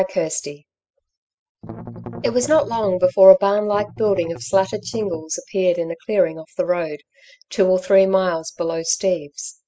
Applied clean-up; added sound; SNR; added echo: classical method spectral subtraction.